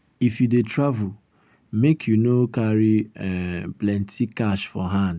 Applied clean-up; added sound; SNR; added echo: none; none; none; none.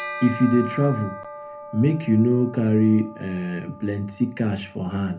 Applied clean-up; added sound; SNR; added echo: none; Bell; 15 dB; reverberation time 0.3 s.